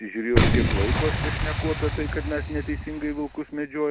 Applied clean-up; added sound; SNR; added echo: none; Boom; -3 dB; none.